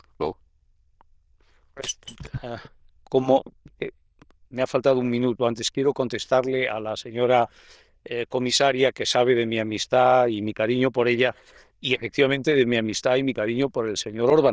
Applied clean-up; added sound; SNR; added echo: neural diffusion model UNIVERSE++.